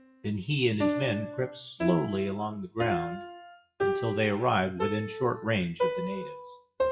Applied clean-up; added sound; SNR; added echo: classical method WPE with log-MMSE.